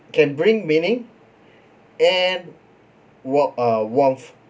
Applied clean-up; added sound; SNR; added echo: none; none; none; none.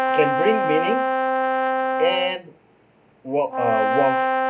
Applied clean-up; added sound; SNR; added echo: none; Brass instrument; -2 dB; none.